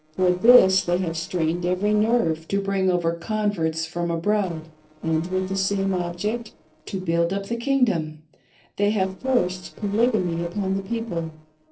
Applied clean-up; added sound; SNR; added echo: neural separator model SepFormer DNS4.